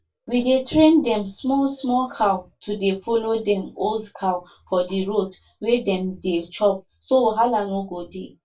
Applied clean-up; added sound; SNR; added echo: none; none; none; reverberation time 0.2 s.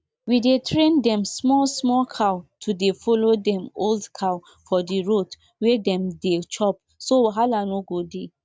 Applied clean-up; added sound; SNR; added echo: none; none; none; none.